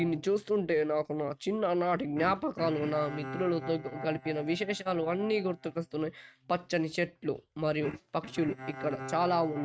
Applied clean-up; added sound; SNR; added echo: neural mask model RNNoise.